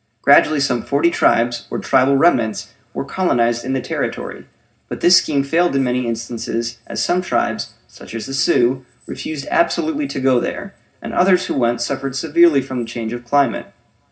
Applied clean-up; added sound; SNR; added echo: none; none; none; reverberation time 0.4 s.